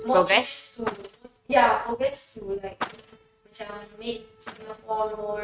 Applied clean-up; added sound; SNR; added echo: neural mask model RNNoise.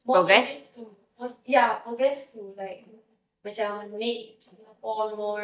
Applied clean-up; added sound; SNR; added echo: neural mask model DeepFilterNet 3.